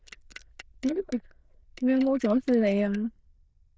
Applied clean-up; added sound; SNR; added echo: neural diffusion model UNIVERSE++.